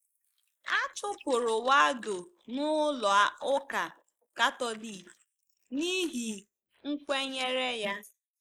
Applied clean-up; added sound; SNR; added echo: neural mask model Resemble Enhance denoiser.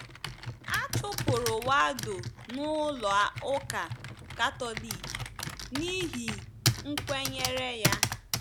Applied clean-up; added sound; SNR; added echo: none; Computer keyboard; 2 dB; none.